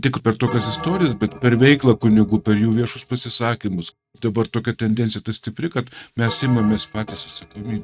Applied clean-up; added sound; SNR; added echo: neural mask model RNNoise.